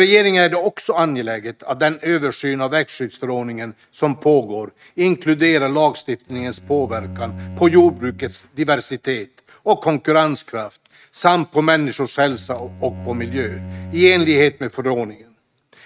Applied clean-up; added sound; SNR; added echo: neural mask model RNNoise.